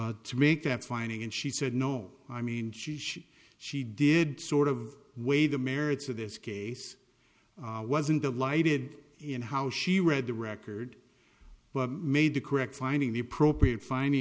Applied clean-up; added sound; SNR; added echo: none; none; none; none.